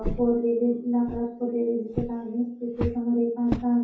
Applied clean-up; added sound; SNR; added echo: none; Walk, footsteps; 9 dB; reverberation time 0.6 s.